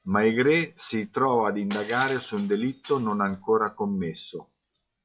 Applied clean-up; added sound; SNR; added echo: classical method log-MMSE.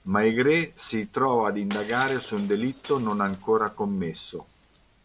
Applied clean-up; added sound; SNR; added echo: none; Shatter; 17 dB; none.